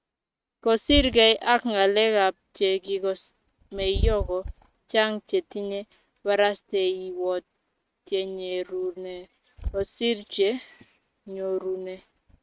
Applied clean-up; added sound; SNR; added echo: neural mask model RNNoise.